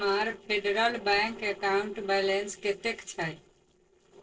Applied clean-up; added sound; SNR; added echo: neural separator model SepFormer DNS4.